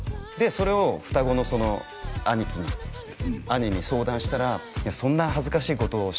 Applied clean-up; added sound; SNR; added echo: none; none; none; none.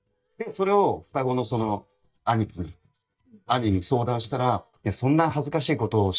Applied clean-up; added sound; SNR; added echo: neural mask model DeepFilterNet 3.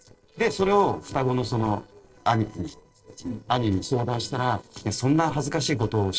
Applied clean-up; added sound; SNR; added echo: neural separator model SepFormer DNS4.